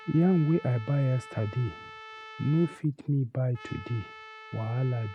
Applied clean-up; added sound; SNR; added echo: none; Trumpet; 18 dB; none.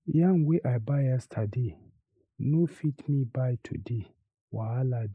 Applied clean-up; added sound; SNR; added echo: neural mask model Resemble Enhance denoiser.